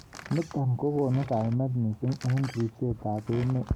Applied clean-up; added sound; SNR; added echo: none; Door; 18 dB; none.